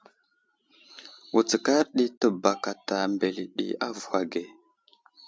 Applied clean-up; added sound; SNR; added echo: none; none; none; none.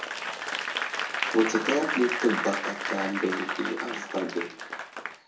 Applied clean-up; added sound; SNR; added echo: none; Applause / Crowd; 2 dB; reverberation time 0.6 s.